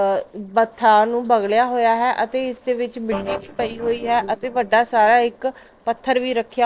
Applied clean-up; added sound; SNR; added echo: neural separator model SepFormer DNS4.